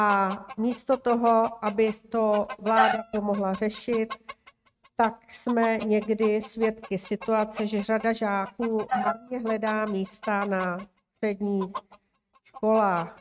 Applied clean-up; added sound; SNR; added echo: neural mask model RNNoise.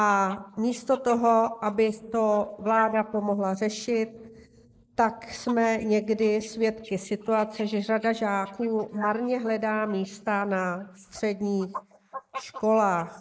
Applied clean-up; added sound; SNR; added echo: neural mask model Resemble Enhance denoiser.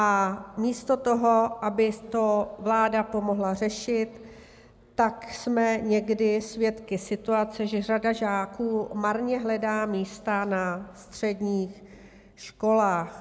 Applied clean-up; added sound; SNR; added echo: none; none; none; none.